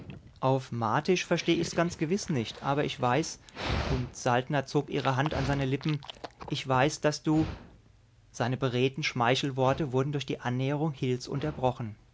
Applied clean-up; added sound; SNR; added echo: none; Dog; 13 dB; none.